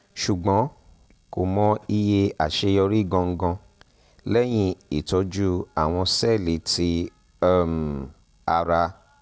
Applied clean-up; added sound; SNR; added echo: none; none; none; none.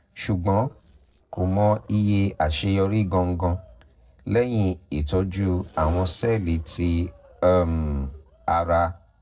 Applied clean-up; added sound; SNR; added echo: neural separator model SepFormer DNS4.